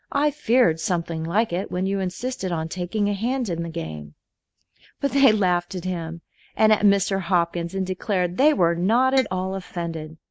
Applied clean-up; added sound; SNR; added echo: neural mask model Resemble Enhance denoiser.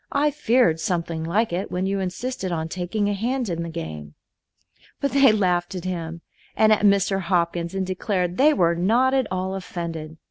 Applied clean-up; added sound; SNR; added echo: none; none; none; none.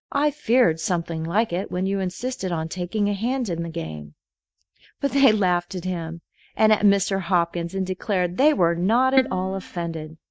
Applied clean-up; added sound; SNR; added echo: neural mask model DeepFilterNet 3.